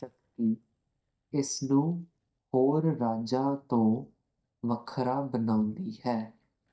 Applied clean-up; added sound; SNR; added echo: neural mask model DeepFilterNet 3.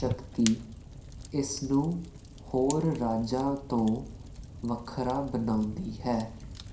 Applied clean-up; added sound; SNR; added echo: none; Fire; 11 dB; reverberation time 0.5 s.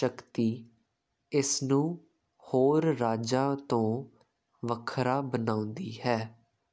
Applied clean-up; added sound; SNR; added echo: none; none; none; none.